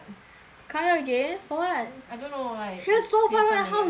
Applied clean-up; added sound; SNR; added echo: none; none; none; none.